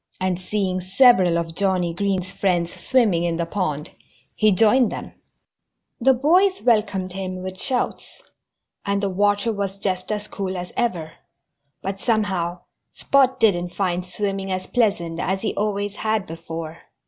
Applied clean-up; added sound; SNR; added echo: none; none; none; none.